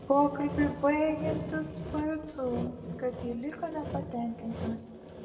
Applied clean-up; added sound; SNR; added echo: none; Sawing; 7 dB; reverberation time 1.8 s.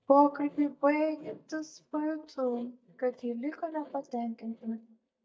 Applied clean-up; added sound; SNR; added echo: neural mask model DeepFilterNet 3.